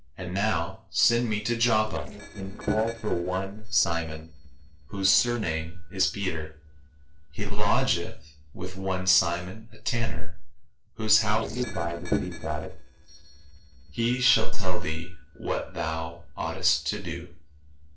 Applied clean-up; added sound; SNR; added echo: neural separator model SepFormer DNS4.